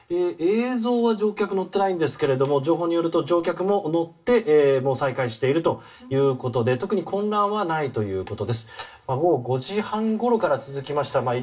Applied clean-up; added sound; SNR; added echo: none; none; none; reverberation time 0.2 s.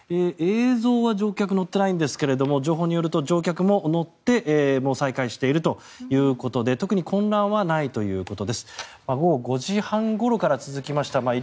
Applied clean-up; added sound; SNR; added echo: none; none; none; none.